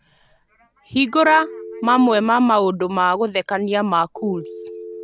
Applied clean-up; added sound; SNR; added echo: none; Telephone; 18 dB; none.